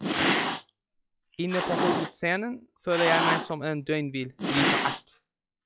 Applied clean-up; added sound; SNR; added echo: classical method log-MMSE.